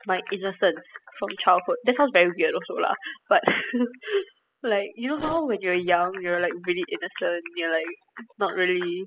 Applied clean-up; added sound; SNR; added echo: classical method spectral subtraction.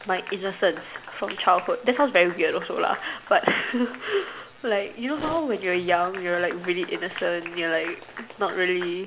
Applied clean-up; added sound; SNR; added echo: none; Applause / Clapping; 17 dB; none.